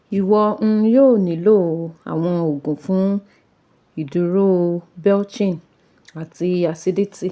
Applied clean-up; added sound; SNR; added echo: none; none; none; none.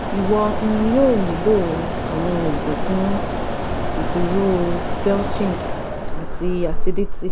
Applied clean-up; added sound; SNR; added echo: none; Mechanisms; -1 dB; none.